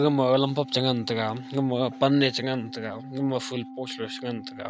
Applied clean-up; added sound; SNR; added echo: none; Organ; 15 dB; none.